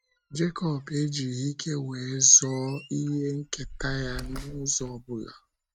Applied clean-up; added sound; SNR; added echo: neural mask model RNNoise.